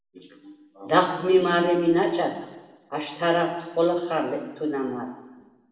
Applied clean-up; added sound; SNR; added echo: none; none; none; reverberation time 1.1 s.